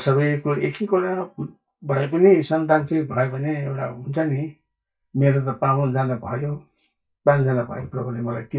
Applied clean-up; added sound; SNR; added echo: neural mask model DeepFilterNet 3.